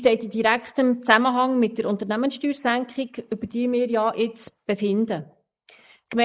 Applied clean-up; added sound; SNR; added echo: neural mask model Resemble Enhance denoiser.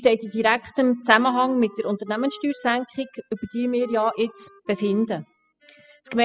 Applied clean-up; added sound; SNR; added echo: classical method spectral subtraction.